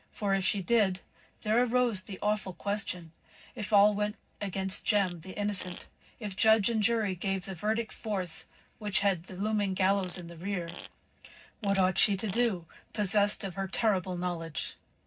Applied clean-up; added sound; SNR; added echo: neural separator model SepFormer DNS4.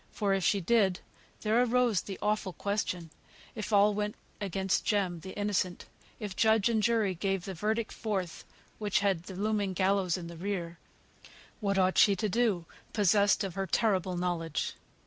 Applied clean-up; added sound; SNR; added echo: none; none; none; none.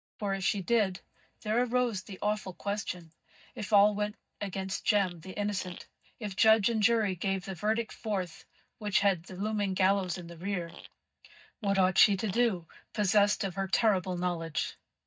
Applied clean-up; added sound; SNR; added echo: neural mask model DeepFilterNet 3.